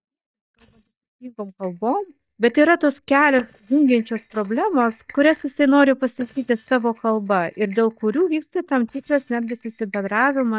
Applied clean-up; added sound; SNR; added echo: neural mask model DeepFilterNet 3.